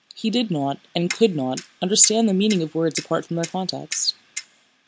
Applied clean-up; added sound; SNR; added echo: none; Clock; 14 dB; none.